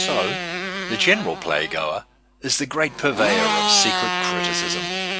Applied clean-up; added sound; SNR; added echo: none; Motorcycle; 2 dB; none.